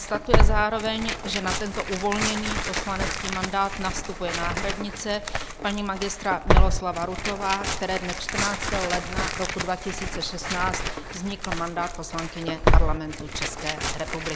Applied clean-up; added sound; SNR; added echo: none; Tearing; -4 dB; none.